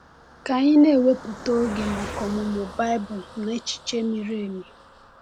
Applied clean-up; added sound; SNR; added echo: none; Car passing by; 15 dB; none.